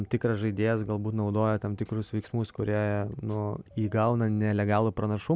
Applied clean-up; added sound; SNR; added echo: none; none; none; none.